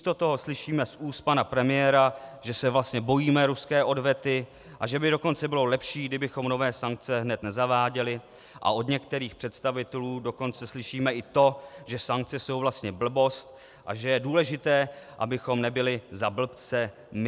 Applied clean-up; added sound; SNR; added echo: none; none; none; none.